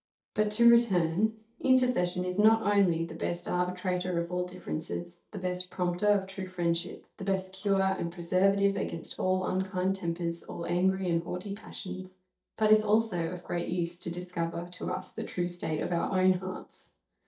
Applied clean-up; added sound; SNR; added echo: neural mask model DeepFilterNet 3.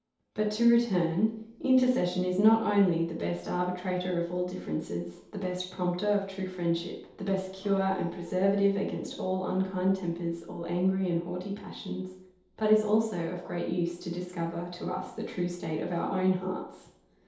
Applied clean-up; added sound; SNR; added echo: none; Dog; 20 dB; reverberation time 0.8 s.